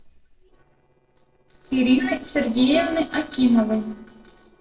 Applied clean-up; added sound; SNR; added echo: neural separator model SepFormer DNS4.